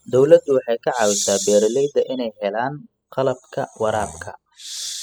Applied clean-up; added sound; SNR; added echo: classical method spectral subtraction.